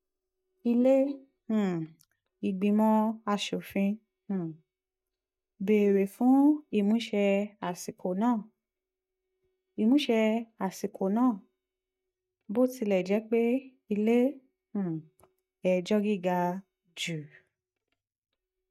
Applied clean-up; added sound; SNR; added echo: neural mask model DeepFilterNet 3.